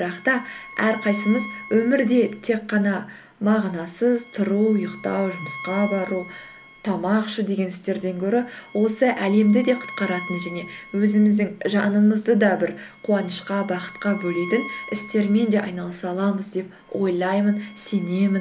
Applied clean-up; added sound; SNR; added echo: none; Bowed string instrument; 18 dB; none.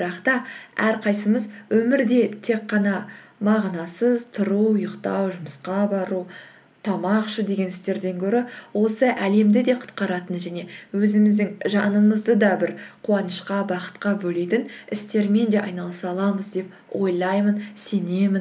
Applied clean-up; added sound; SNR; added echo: none; none; none; none.